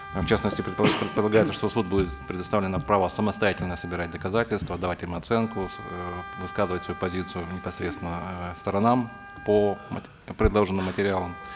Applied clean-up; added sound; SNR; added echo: none; Wind instrument, woodwind instrument; 16 dB; none.